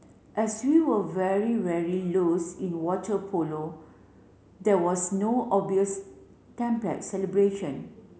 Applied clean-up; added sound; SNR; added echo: none; none; none; none.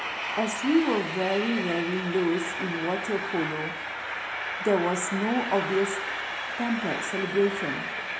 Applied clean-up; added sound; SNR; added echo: none; Train; 4 dB; none.